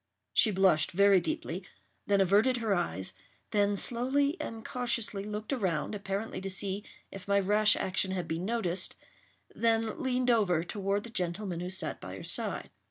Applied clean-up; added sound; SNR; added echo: none; none; none; none.